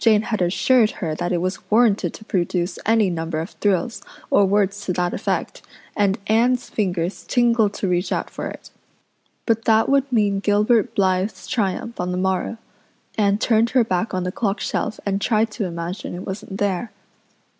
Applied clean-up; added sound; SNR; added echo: none; none; none; none.